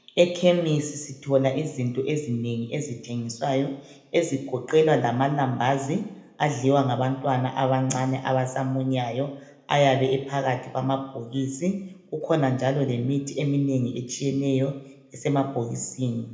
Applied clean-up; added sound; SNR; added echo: none; none; none; reverberation time 0.7 s.